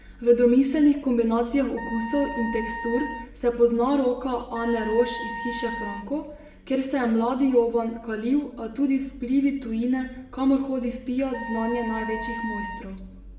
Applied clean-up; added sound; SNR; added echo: none; Wind instrument, woodwind instrument; 11 dB; reverberation time 0.8 s.